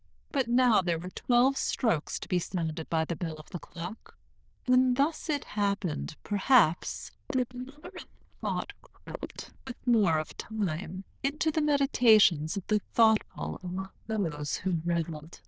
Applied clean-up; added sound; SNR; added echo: neural diffusion model UNIVERSE++.